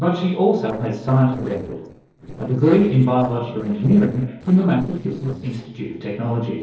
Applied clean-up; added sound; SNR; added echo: neural separator model SepFormer DNS4.